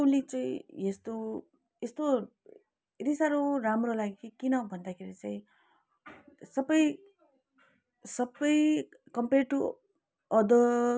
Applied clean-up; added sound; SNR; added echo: none; none; none; none.